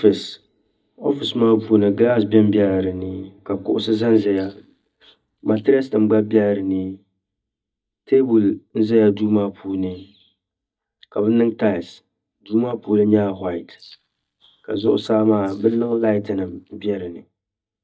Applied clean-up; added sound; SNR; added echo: neural mask model DeepFilterNet 3.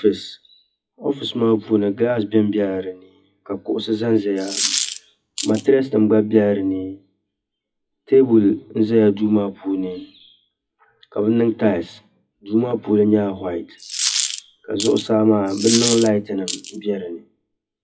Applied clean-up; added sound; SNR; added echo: classical method WPE with log-MMSE.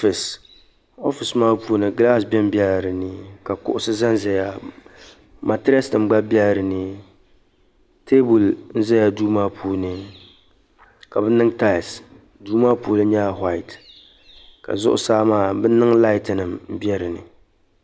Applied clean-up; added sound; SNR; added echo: none; none; none; none.